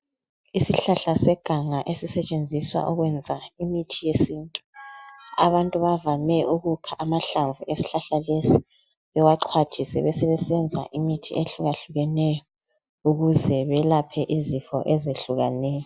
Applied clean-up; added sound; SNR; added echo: none; none; none; none.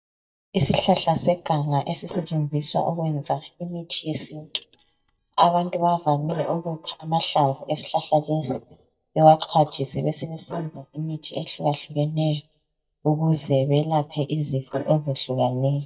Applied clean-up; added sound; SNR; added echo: neural mask model DeepFilterNet 3.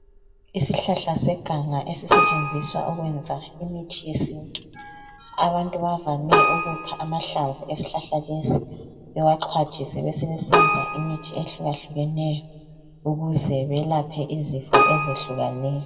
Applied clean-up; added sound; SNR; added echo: none; Keyboard (musical); 1 dB; reverberation time 1.3 s.